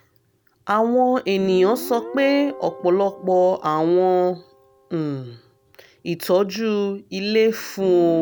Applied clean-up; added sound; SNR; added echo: none; Guitar; 19 dB; none.